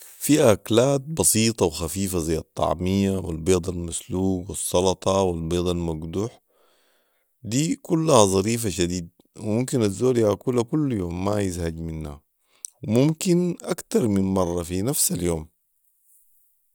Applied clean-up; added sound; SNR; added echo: none; none; none; none.